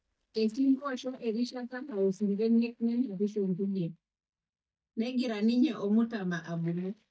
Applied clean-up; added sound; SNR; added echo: neural mask model DeepFilterNet 3.